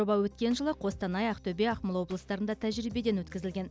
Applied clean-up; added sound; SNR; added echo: none; none; none; none.